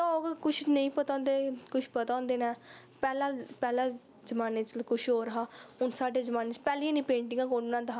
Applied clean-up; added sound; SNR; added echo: none; none; none; none.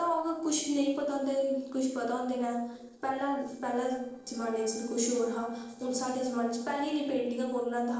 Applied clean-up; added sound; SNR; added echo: neural separator model SepFormer DNS4.